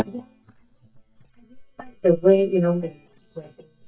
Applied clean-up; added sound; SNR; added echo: neural mask model DeepFilterNet 3.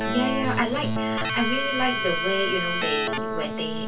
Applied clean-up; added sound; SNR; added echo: none; Keyboard (musical); 1 dB; reverberation time 0.1 s.